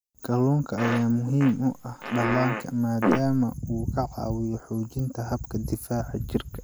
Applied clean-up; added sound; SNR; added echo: none; Fart; 4 dB; none.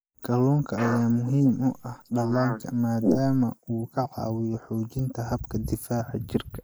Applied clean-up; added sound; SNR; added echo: neural mask model Resemble Enhance denoiser.